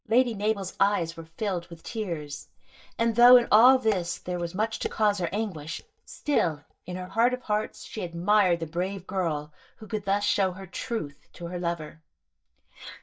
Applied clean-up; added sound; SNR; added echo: neural mask model DeepFilterNet 3.